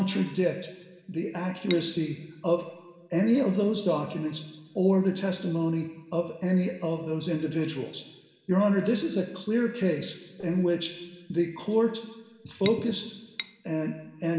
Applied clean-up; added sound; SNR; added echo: none; Cutlery, silverware / Dishes, pots, and pans; 11 dB; reverberation time 1.2 s.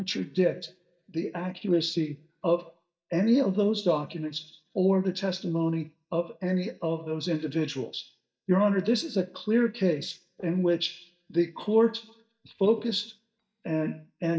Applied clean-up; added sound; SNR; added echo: neural mask model DeepFilterNet 3.